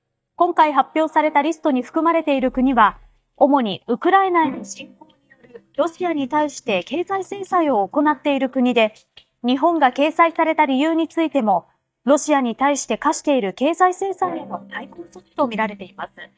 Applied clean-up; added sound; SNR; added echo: neural mask model DeepFilterNet 3.